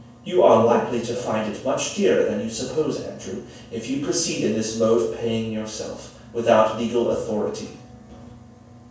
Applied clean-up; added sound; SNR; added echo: none; none; none; reverberation time 0.7 s.